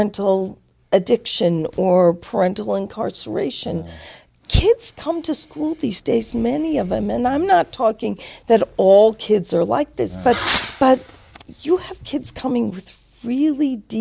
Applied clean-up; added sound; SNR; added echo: none; Fireworks; 5 dB; none.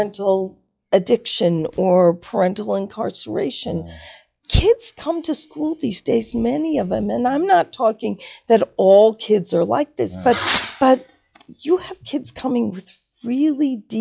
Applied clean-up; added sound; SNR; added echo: classical method log-MMSE.